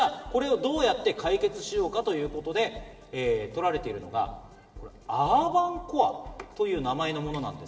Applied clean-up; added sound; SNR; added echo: none; none; none; reverberation time 2.1 s.